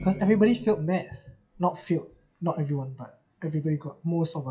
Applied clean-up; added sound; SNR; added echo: classical method WPE with log-MMSE.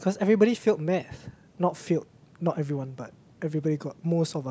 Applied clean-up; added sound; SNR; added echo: none; none; none; none.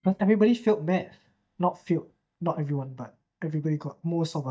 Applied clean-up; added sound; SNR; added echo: neural mask model DeepFilterNet 3.